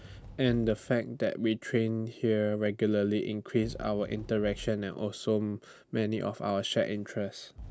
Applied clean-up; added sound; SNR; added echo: none; Fireworks; 20 dB; none.